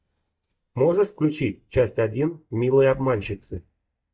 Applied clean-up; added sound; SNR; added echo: neural mask model DeepFilterNet 3.